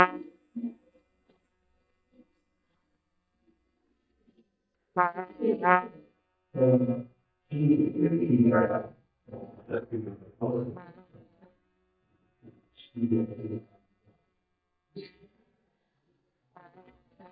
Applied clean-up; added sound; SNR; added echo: neural mask model DeepFilterNet 3.